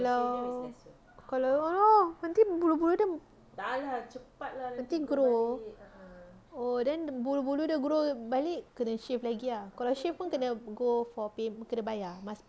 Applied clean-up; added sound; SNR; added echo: none; none; none; none.